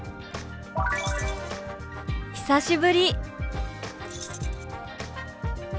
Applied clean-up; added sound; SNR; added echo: none; Keys jangling; 15 dB; none.